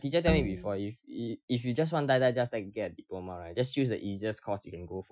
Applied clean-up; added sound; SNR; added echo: classical method Wiener filter.